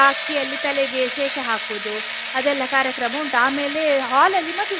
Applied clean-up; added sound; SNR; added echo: none; Engine / Drill; 7 dB; none.